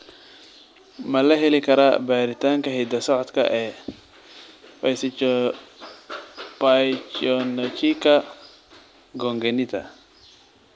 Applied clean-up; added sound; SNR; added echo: none; none; none; none.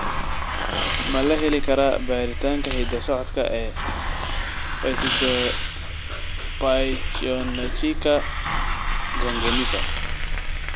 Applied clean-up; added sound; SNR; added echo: none; Hiss; -1 dB; none.